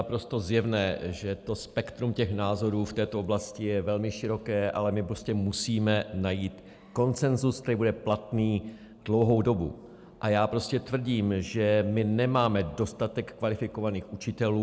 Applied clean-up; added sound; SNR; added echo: none; none; none; none.